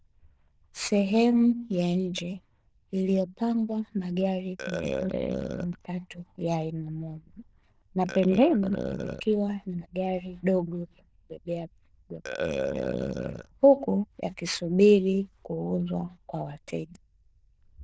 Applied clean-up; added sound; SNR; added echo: neural diffusion model UNIVERSE++.